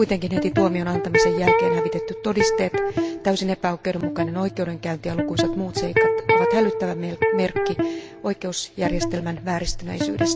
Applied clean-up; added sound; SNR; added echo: none; Electric guitar; -2 dB; none.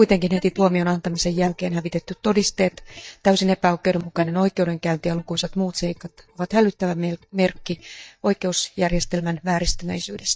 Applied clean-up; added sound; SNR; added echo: neural mask model DeepFilterNet 3.